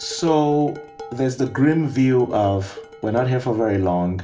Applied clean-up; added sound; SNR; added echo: none; Dishes, pots, and pans; 19 dB; reverberation time 0.2 s.